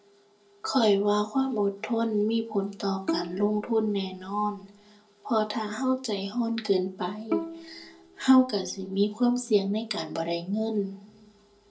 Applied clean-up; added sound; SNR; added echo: none; Bowed string instrument; 10 dB; reverberation time 0.2 s.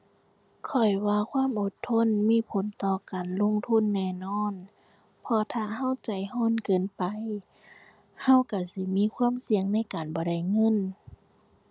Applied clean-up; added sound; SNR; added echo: none; none; none; none.